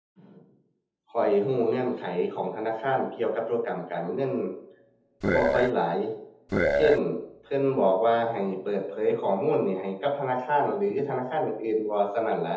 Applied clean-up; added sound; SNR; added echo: none; Burping, eructation; -3 dB; reverberation time 0.7 s.